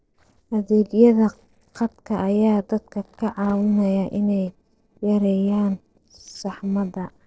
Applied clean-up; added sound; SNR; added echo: neural separator model SepFormer DNS4.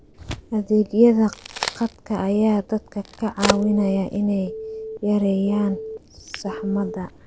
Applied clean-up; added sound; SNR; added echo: none; Telephone + Crack; 10 dB; none.